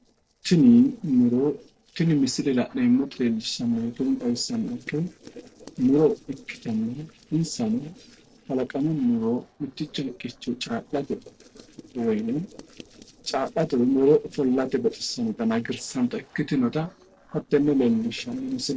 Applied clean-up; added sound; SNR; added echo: neural separator model SepFormer DNS4.